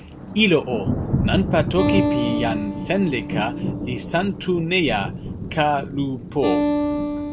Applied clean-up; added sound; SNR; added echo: none; Acoustic guitar + Thunder; 1 dB; none.